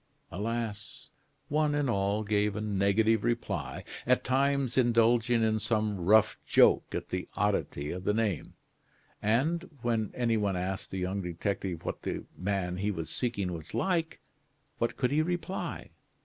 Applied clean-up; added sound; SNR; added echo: none; none; none; none.